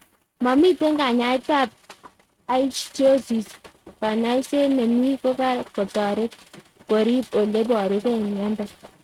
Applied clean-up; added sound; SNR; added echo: neural mask model RNNoise.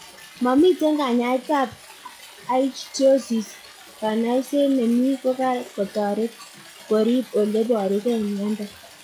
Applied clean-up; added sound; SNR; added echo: classical method log-MMSE.